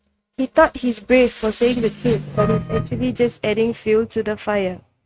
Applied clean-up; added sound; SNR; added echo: neural mask model RNNoise.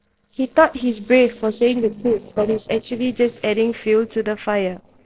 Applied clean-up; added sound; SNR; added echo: neural separator model SepFormer DNS4.